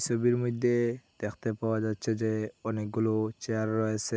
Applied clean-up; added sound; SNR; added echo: none; none; none; none.